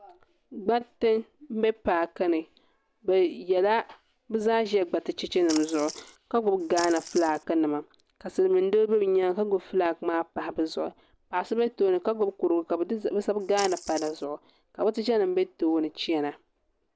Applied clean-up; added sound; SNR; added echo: none; Splash, splatter; 13 dB; none.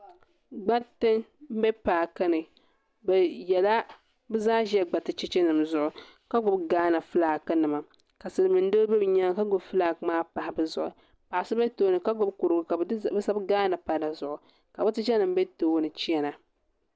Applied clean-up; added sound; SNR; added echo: none; none; none; none.